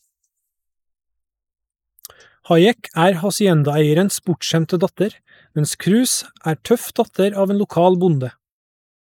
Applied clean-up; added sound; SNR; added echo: neural mask model Resemble Enhance denoiser.